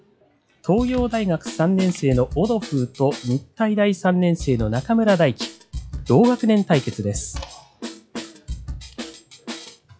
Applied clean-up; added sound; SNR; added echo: classical method log-MMSE.